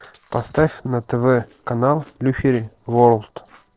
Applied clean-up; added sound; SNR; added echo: neural separator model SepFormer DNS4.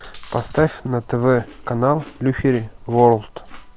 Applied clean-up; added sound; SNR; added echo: none; Chewing, mastication; 19 dB; none.